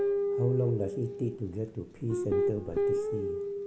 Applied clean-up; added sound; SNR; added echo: none; Guitar; -2 dB; none.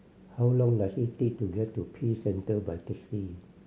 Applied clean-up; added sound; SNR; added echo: none; none; none; none.